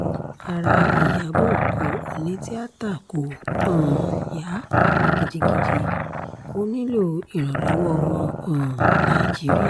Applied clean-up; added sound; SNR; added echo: none; Growling; -4 dB; none.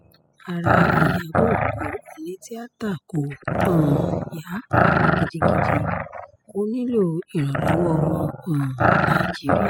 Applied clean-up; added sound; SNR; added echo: classical method spectral subtraction.